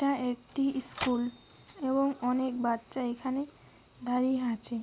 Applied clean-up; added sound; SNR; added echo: none; Typewriter; 16 dB; none.